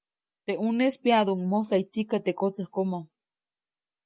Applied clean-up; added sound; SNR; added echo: none; none; none; none.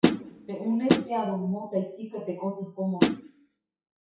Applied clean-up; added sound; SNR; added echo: classical method WPE with log-MMSE.